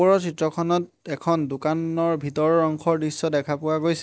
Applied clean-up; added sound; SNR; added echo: none; none; none; none.